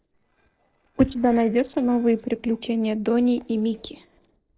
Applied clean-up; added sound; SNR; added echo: neural separator model SepFormer DNS4.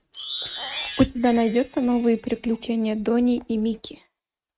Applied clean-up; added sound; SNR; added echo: neural mask model RNNoise.